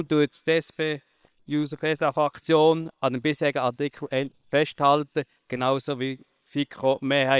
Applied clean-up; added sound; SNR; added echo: neural separator model SepFormer WHAM!.